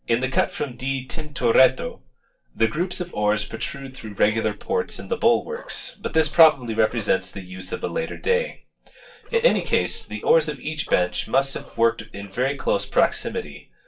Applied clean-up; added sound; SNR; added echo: neural separator model SepFormer DNS4.